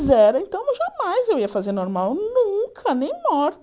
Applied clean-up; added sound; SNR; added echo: none; none; none; none.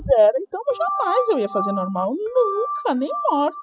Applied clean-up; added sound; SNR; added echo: classical method spectral subtraction.